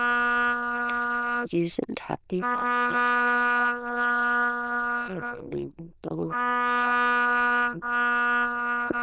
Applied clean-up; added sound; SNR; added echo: neural diffusion model UNIVERSE++.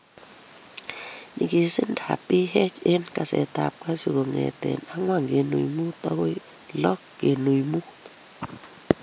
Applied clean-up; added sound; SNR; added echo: none; none; none; none.